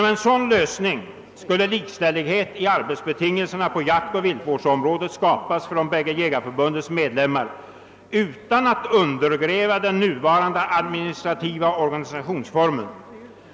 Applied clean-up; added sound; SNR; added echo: none; none; none; none.